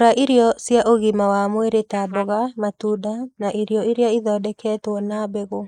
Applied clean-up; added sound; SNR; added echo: neural mask model Resemble Enhance denoiser.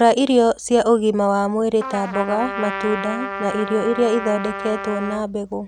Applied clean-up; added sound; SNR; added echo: none; Trumpet; 9 dB; none.